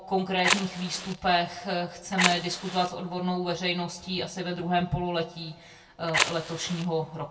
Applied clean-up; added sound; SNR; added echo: none; Fire; 2 dB; reverberation time 0.2 s.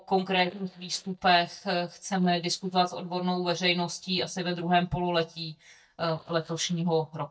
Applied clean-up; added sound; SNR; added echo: neural mask model DeepFilterNet 3.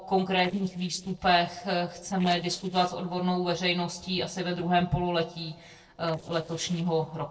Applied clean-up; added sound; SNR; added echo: neural separator model SepFormer DNS4.